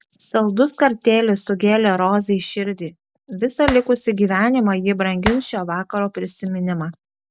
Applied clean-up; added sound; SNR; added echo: none; Clapping; 7 dB; none.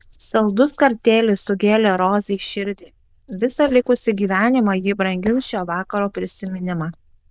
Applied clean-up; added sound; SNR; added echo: neural diffusion model UNIVERSE++.